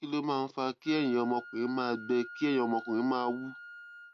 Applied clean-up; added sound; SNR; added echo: none; Wind instrument, woodwind instrument; 16 dB; none.